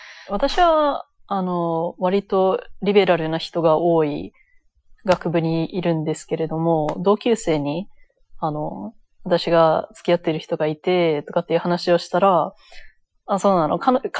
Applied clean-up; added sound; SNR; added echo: classical method Wiener filter.